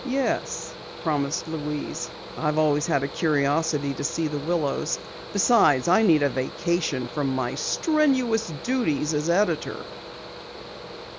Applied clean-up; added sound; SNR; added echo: none; Mechanical fan; 13 dB; none.